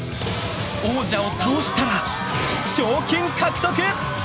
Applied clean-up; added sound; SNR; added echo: none; none; none; none.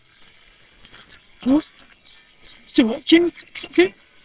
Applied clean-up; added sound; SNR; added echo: neural separator model SepFormer WHAMR!.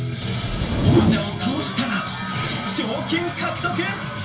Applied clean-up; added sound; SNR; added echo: none; Whoosh, swoosh, swish; -1 dB; reverberation time 0.3 s.